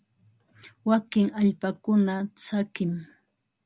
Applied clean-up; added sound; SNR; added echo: none; none; none; none.